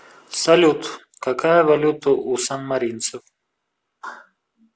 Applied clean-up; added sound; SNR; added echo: none; none; none; none.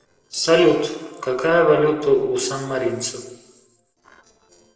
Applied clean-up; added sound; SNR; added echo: neural separator model SepFormer DNS4.